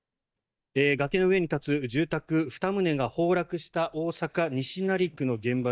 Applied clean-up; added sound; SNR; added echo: neural mask model DeepFilterNet 3.